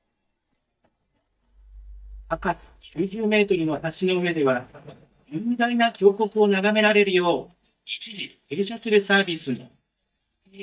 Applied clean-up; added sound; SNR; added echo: neural mask model DeepFilterNet 3.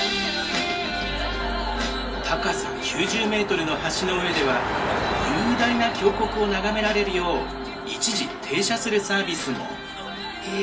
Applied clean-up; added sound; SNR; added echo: none; Car passing by; 8 dB; reverberation time 0.3 s.